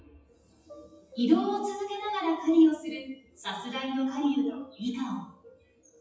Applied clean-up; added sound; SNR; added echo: classical method WPE with log-MMSE.